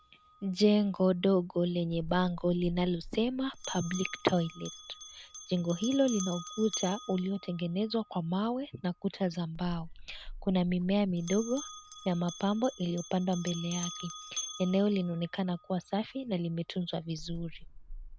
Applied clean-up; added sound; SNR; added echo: none; Bell; 14 dB; none.